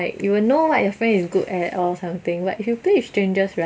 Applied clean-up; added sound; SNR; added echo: none; none; none; none.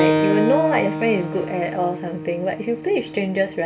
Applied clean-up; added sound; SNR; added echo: none; Keyboard (musical); 2 dB; reverberation time 0.4 s.